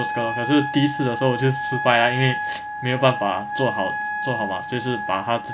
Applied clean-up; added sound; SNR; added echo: none; Wind instrument, woodwind instrument; 5 dB; none.